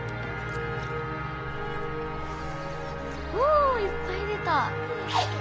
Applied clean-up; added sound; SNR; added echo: none; Livestock, farm animals, working animals; 12 dB; none.